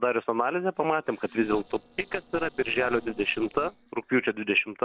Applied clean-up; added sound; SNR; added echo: neural separator model SepFormer DNS4.